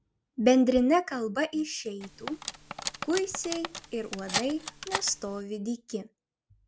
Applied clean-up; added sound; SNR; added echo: none; Cutlery, silverware; 8 dB; none.